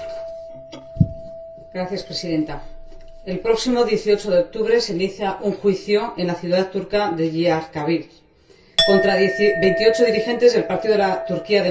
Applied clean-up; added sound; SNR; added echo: none; Chink, clink; 9 dB; reverberation time 0.2 s.